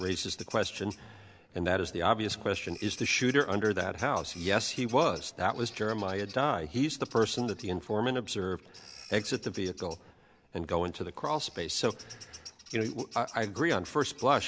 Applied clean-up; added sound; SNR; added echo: none; Bird vocalization, bird call, bird song; 20 dB; none.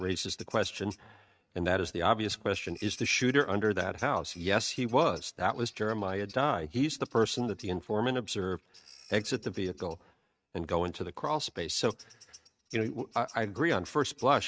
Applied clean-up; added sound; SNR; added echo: neural mask model RNNoise.